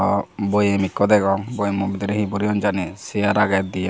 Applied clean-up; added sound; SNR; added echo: none; none; none; none.